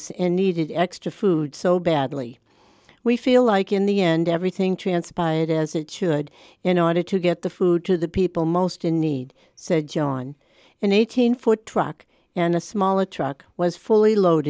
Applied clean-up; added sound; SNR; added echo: none; none; none; none.